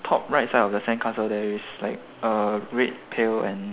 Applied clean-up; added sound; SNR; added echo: none; none; none; none.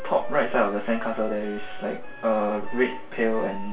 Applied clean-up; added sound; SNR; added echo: none; Wind instrument, woodwind instrument; 16 dB; reverberation time 0.2 s.